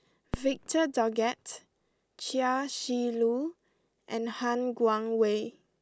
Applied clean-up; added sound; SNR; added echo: none; Fireworks; 16 dB; none.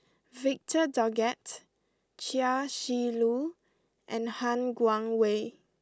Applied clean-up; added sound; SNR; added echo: none; none; none; none.